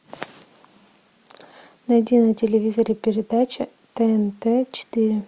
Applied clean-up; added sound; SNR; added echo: none; none; none; none.